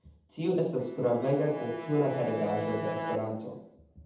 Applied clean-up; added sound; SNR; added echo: none; Bowed string instrument; 8 dB; reverberation time 0.8 s.